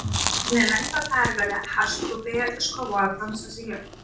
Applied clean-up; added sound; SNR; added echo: none; Chewing, mastication; 5 dB; reverberation time 0.4 s.